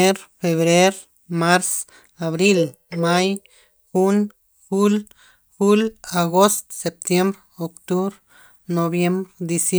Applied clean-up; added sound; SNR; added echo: neural mask model DeepFilterNet 3.